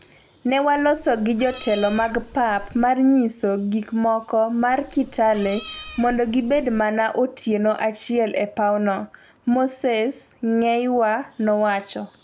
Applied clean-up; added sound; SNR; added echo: none; Meow; 16 dB; none.